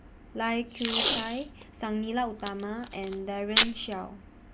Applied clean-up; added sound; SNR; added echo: none; Packing tape, duct tape; -3 dB; none.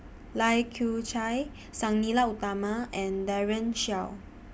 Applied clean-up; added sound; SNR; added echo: none; none; none; none.